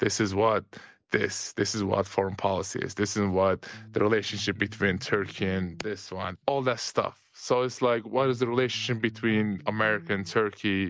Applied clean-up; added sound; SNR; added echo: none; Electric guitar; 18 dB; none.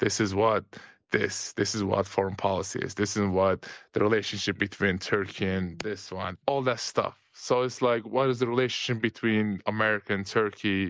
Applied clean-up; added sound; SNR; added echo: neural mask model Resemble Enhance denoiser.